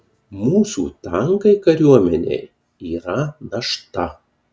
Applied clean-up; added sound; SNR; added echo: none; none; none; none.